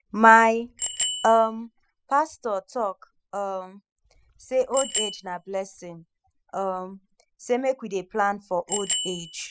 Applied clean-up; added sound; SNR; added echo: classical method spectral subtraction.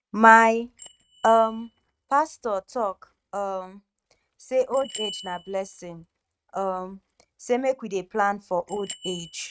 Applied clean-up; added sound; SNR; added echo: neural mask model RNNoise.